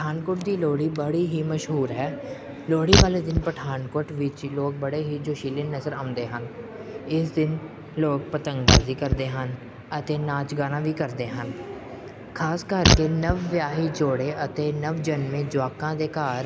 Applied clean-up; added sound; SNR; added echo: none; Fart; -3 dB; none.